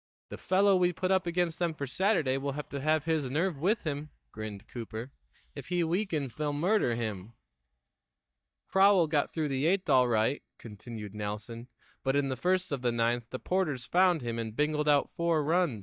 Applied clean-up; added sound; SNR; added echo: neural mask model DeepFilterNet 3.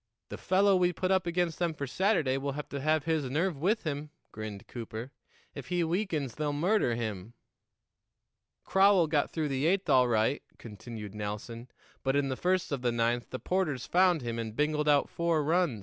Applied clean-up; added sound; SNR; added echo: none; none; none; none.